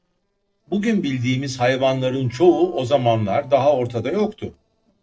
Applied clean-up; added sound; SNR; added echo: neural separator model SepFormer DNS4.